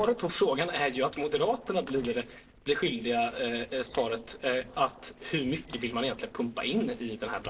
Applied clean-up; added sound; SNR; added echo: neural separator model SepFormer DNS4.